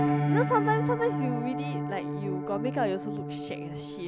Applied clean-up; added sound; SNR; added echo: none; Piano; -1 dB; none.